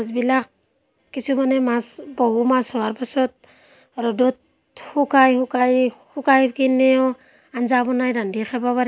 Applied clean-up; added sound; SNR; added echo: none; none; none; none.